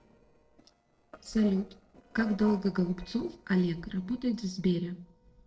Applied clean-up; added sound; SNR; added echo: neural separator model SepFormer DNS4.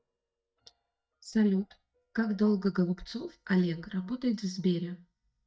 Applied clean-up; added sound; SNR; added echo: neural mask model DeepFilterNet 3.